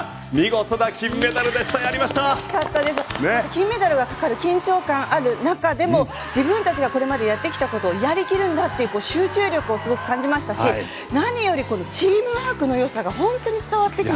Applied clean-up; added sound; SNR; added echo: none; none; none; none.